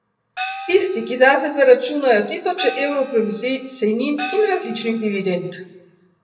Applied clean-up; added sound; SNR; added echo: none; Gong; 12 dB; reverberation time 0.8 s.